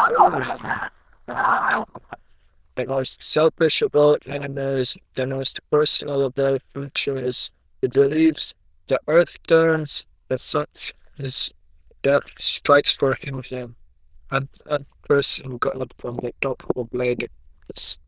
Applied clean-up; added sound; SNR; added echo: neural diffusion model UNIVERSE++.